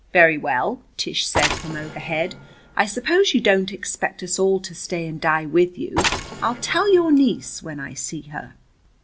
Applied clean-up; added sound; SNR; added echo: none; Mechanisms; 7 dB; none.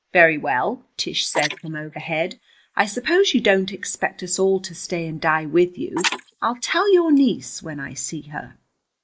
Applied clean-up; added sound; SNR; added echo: neural mask model Resemble Enhance denoiser.